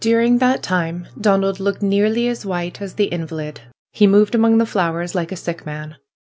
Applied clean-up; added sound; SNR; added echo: none; none; none; none.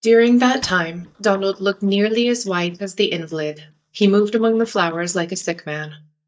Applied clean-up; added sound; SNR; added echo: neural mask model DeepFilterNet 3.